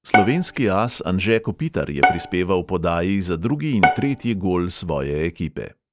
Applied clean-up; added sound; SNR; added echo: none; Bowed string instrument; 3 dB; none.